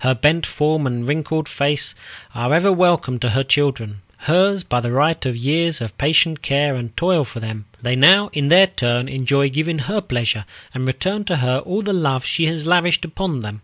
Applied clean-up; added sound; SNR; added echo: none; none; none; none.